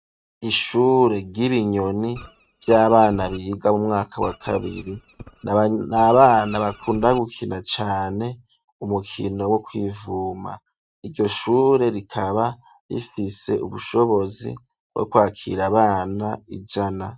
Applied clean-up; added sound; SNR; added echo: neural mask model RNNoise.